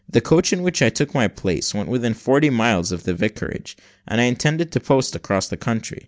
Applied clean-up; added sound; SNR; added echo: none; none; none; none.